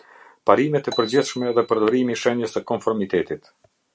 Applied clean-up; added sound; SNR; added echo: none; Marimba, xylophone; 18 dB; none.